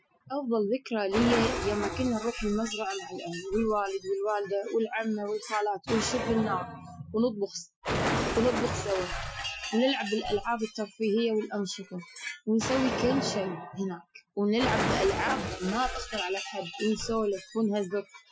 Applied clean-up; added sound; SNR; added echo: classical method Wiener filter.